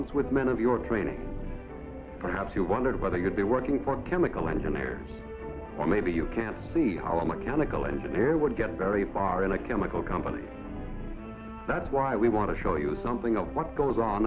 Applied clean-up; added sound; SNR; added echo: none; none; none; none.